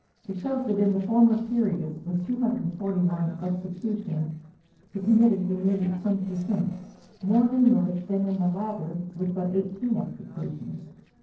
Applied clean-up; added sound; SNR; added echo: neural separator model SepFormer DNS4.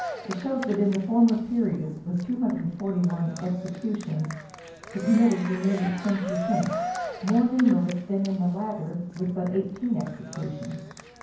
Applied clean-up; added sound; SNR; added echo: none; Cheering; 12 dB; reverberation time 0.9 s.